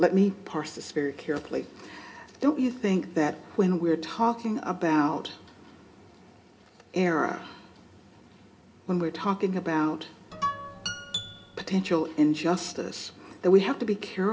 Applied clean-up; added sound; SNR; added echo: none; Guitar; 7 dB; reverberation time 0.3 s.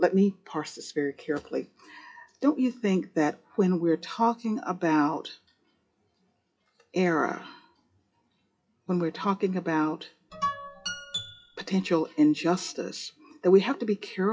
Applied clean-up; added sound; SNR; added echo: classical method WPE with log-MMSE.